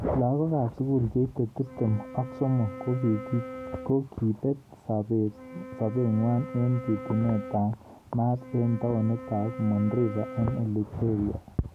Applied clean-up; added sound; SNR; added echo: none; Wind instrument, woodwind instrument; 13 dB; none.